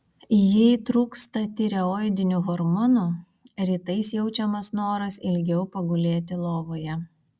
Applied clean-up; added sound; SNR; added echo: none; none; none; none.